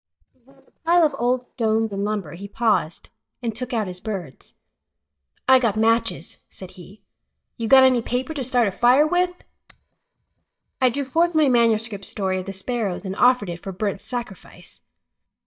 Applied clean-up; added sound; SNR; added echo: neural mask model DeepFilterNet 3.